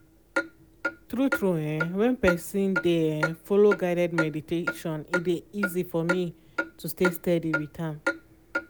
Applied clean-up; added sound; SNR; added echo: none; Clock; 6 dB; none.